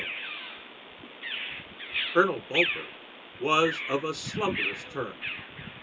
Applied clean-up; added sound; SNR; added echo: none; Bird vocalization, bird call, bird song; 3 dB; reverberation time 0.2 s.